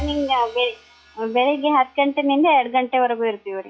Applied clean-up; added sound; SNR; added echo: classical method log-MMSE.